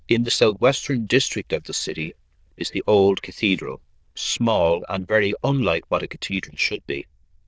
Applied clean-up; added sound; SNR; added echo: neural diffusion model UNIVERSE++.